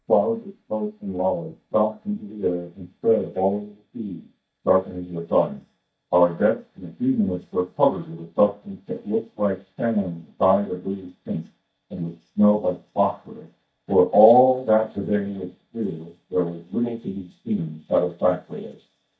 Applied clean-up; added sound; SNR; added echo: neural mask model DeepFilterNet 3.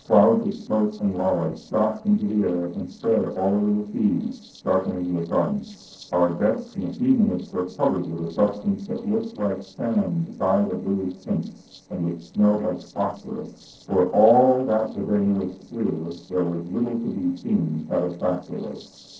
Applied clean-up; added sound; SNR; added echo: neural separator model SepFormer DNS4.